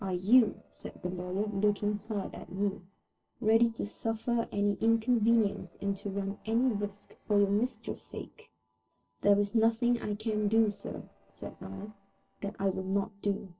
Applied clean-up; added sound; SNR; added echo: neural separator model SepFormer DNS4.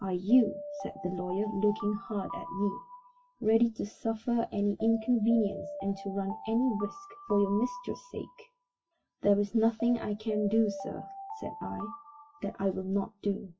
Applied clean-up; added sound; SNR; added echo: classical method WPE with log-MMSE.